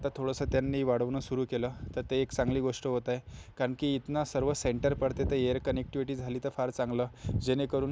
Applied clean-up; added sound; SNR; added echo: none; none; none; none.